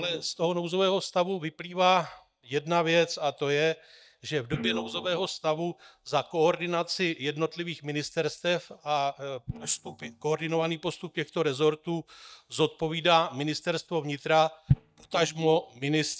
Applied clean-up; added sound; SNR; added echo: neural mask model DeepFilterNet 3.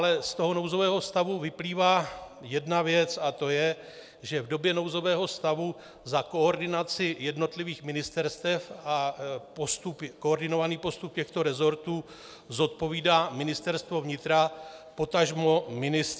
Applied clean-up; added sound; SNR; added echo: none; none; none; none.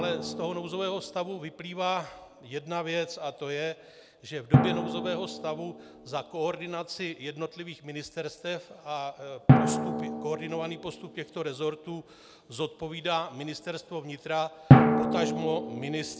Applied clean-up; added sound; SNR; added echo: none; Drum; -5 dB; none.